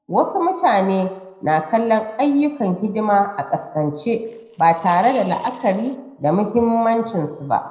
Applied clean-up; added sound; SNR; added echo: neural separator model SepFormer DNS4.